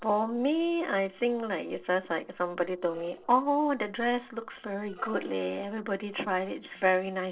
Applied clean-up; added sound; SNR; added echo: neural separator model SepFormer DNS4.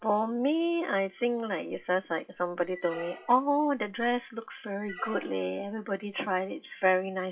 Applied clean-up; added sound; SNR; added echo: classical method WPE with log-MMSE.